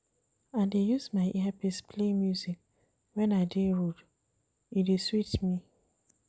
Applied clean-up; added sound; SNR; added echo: none; none; none; none.